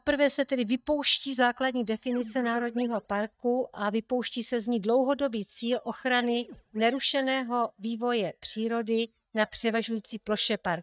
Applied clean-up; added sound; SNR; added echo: neural mask model DeepFilterNet 3.